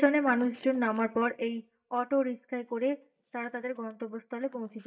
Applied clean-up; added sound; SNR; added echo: neural mask model DeepFilterNet 3.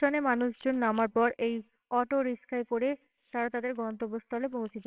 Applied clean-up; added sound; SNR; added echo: neural separator model SepFormer WHAMR!.